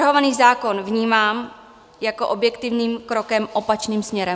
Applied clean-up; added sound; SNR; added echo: none; none; none; none.